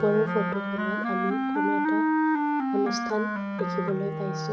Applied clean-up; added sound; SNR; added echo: none; Wind instrument, woodwind instrument; -3 dB; reverberation time 0.9 s.